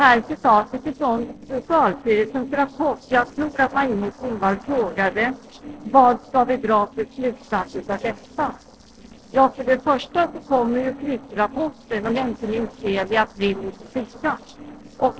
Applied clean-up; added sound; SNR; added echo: neural separator model SepFormer DNS4.